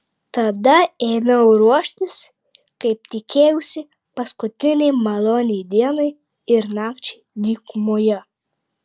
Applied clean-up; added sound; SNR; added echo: none; none; none; none.